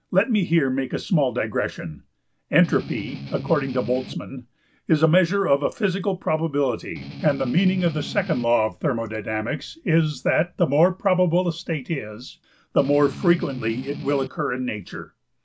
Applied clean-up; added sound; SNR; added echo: none; Strum; 12 dB; none.